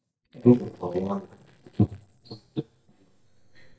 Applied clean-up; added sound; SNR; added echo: neural mask model DeepFilterNet 3.